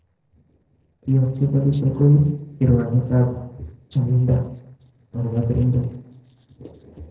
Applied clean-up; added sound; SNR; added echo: neural separator model SepFormer DNS4.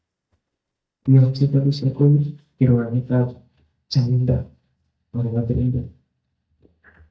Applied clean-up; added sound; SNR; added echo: neural mask model DeepFilterNet 3.